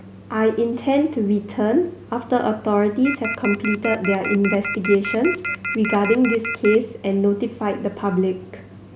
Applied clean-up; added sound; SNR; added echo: none; Telephone; 7 dB; none.